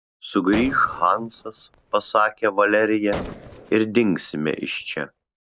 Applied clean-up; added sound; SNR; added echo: none; Gunshot, gunfire; 15 dB; none.